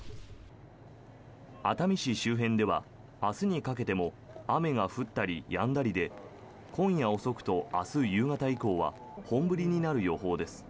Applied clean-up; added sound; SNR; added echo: none; none; none; none.